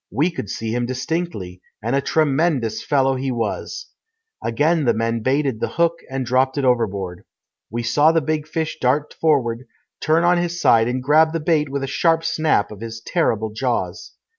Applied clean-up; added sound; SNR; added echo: none; none; none; none.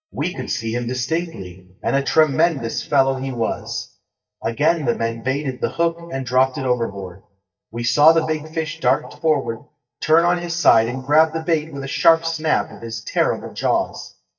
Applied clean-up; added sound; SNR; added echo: neural mask model DeepFilterNet 3.